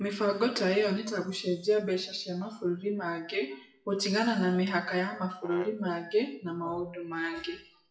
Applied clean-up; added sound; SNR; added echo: classical method WPE with log-MMSE.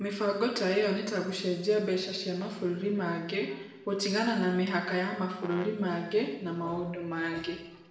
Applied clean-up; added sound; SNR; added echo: none; Brass instrument; 16 dB; reverberation time 0.9 s.